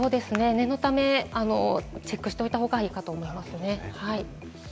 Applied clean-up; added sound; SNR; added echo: none; none; none; none.